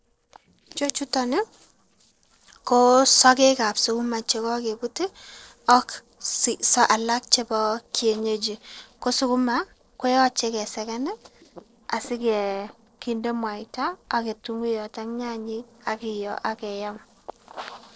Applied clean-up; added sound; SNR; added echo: neural separator model SepFormer DNS4.